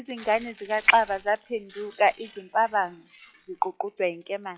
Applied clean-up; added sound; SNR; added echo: classical method log-MMSE.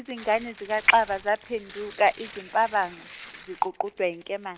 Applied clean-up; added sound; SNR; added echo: none; Tearing; 20 dB; none.